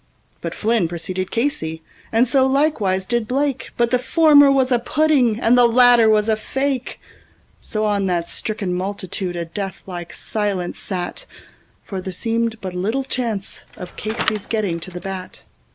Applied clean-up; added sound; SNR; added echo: none; Bicycle; 12 dB; none.